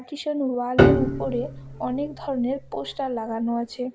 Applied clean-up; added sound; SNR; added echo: none; Piano; -2 dB; none.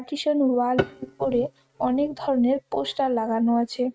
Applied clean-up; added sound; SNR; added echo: neural mask model RNNoise.